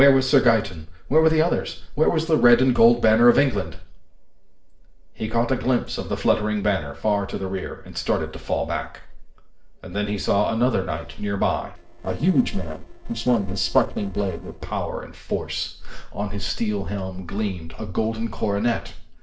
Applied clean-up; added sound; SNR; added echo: neural separator model SepFormer DNS4.